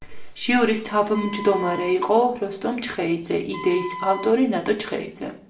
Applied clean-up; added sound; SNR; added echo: none; Wind instrument, woodwind instrument; 14 dB; reverberation time 0.5 s.